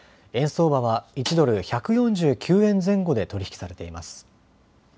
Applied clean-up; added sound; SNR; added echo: none; Snare drum; 16 dB; none.